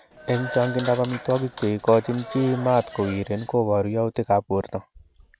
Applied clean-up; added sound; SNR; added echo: none; Applause / Clapping; 13 dB; none.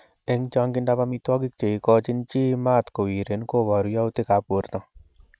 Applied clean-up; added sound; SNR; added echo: none; none; none; none.